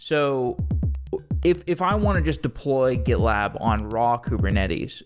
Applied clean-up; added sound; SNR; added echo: none; Drum kit; 2 dB; none.